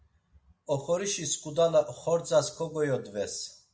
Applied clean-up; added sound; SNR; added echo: none; none; none; none.